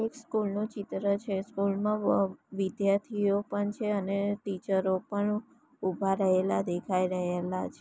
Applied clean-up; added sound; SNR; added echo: none; none; none; none.